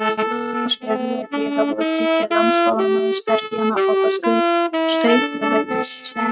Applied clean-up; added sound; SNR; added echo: neural mask model RNNoise.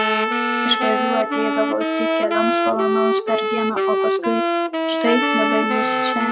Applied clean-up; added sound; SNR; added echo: none; Wind instrument, woodwind instrument + Trumpet; -4 dB; none.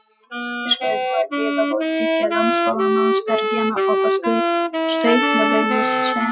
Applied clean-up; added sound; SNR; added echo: classical method Wiener filter.